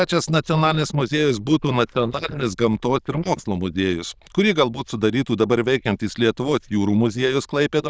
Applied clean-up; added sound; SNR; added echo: neural diffusion model UNIVERSE++.